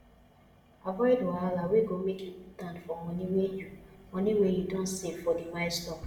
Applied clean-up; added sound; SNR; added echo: none; none; none; reverberation time 0.6 s.